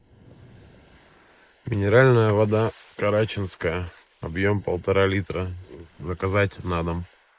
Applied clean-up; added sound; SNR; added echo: neural mask model Resemble Enhance denoiser.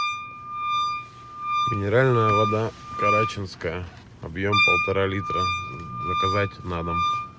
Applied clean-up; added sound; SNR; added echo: none; Wind instrument, woodwind instrument; 0 dB; none.